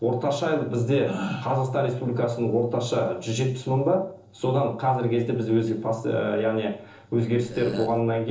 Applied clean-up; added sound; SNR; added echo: neural separator model SepFormer DNS4.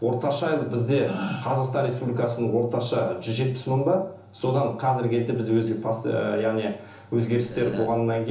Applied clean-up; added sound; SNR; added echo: none; Burping, eructation; 12 dB; reverberation time 0.6 s.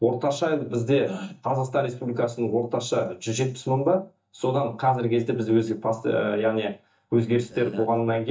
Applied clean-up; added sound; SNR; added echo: neural mask model DeepFilterNet 3.